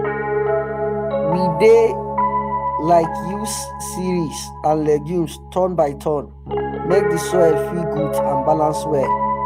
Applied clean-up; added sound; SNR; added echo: none; Piano; 2 dB; none.